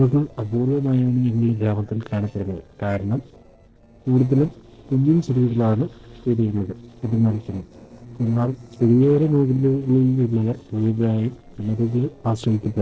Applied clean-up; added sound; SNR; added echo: neural separator model SepFormer DNS4.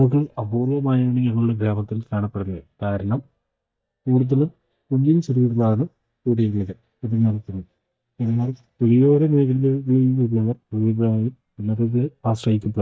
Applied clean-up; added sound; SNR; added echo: neural mask model DeepFilterNet 3.